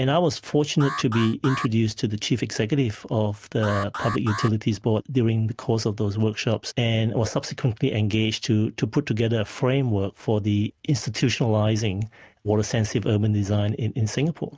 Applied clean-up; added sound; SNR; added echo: neural mask model RNNoise.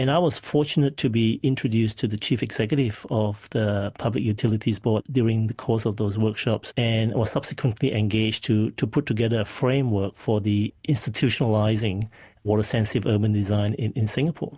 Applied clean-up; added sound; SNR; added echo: none; none; none; none.